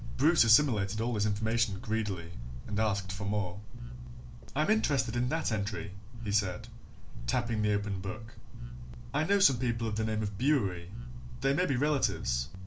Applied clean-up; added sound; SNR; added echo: none; Bass guitar; 11 dB; none.